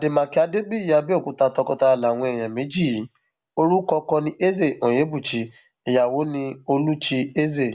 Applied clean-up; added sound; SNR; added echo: none; none; none; none.